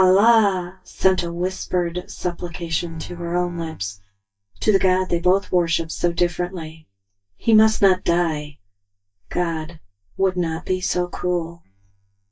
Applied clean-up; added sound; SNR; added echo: neural mask model DeepFilterNet 3.